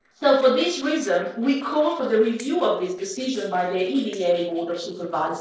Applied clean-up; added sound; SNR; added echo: neural separator model SepFormer DNS4.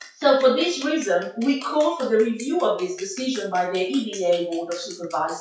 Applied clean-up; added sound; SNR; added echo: classical method WPE with log-MMSE.